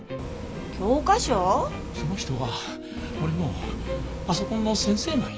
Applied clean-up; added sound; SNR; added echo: none; Bus; 8 dB; none.